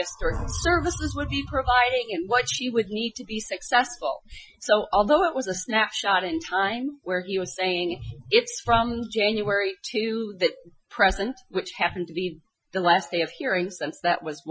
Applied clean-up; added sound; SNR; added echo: classical method Wiener filter.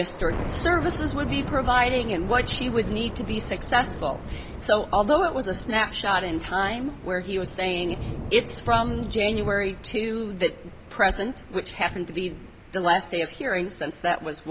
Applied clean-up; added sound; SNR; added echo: none; Thunder / Rain; 9 dB; none.